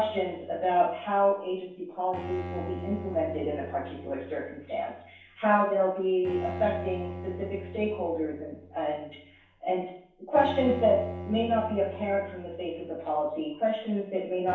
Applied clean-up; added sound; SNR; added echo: none; Bowed string instrument; 12 dB; reverberation time 0.7 s.